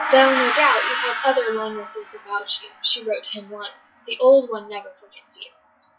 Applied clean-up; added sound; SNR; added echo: classical method WPE with log-MMSE.